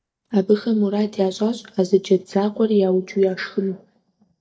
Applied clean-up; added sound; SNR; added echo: neural mask model DeepFilterNet 3.